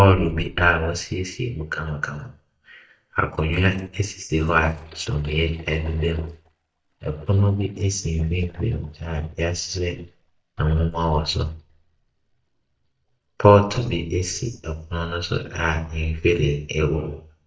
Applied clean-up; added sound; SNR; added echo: neural mask model DeepFilterNet 3.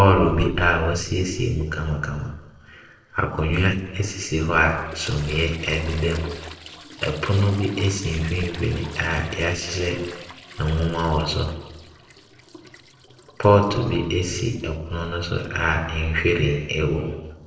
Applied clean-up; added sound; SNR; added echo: neural separator model SepFormer DNS4.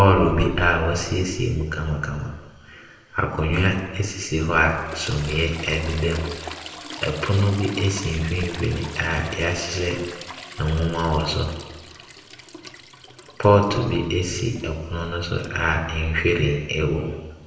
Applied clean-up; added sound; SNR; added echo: none; Trickle, dribble / Toilet flush; 15 dB; reverberation time 1.1 s.